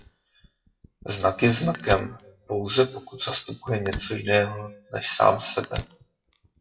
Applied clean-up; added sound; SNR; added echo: classical method WPE with log-MMSE.